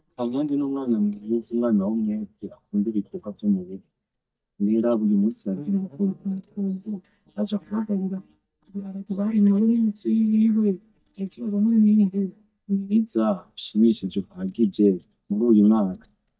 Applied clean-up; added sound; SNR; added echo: neural mask model DeepFilterNet 3.